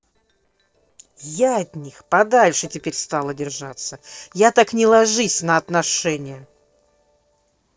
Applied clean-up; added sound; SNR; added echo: neural separator model SepFormer DNS4.